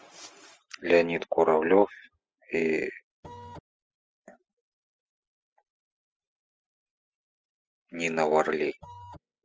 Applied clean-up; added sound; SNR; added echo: classical method spectral subtraction.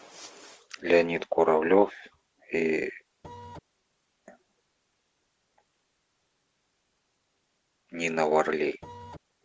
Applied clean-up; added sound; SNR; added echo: none; Printer; 13 dB; none.